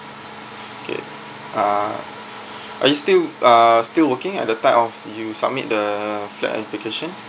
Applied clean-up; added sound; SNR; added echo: none; none; none; none.